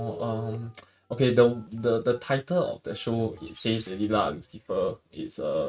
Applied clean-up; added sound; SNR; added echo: neural mask model RNNoise.